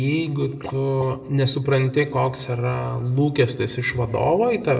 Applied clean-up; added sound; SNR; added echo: none; none; none; reverberation time 1.3 s.